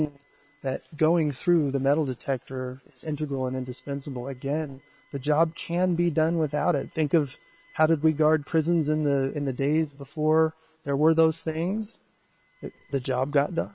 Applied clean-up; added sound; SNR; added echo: neural separator model SepFormer WHAM!.